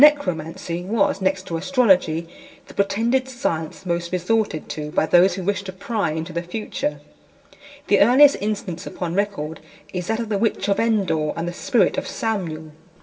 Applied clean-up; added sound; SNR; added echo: none; none; none; reverberation time 0.7 s.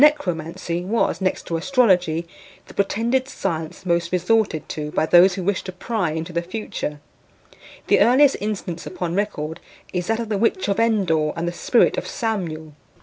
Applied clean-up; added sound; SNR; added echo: none; none; none; none.